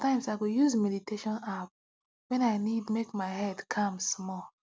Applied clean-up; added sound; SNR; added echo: none; none; none; none.